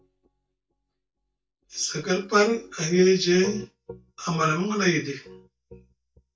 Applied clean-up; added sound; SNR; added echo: neural mask model DeepFilterNet 3.